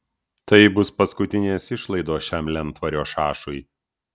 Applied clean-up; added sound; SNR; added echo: none; none; none; none.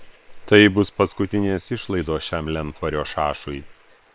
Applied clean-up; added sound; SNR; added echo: neural separator model SepFormer WHAM!.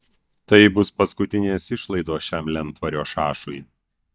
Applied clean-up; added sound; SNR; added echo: neural mask model DeepFilterNet 3.